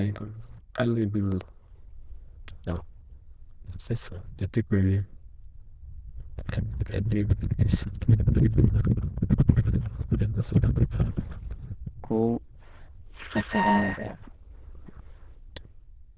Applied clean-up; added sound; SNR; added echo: neural diffusion model UNIVERSE++.